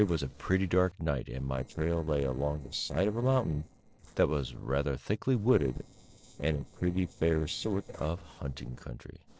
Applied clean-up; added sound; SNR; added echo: neural separator model SepFormer DNS4.